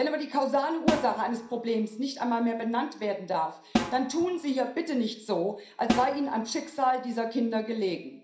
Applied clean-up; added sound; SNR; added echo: none; Snare drum; 7 dB; reverberation time 0.5 s.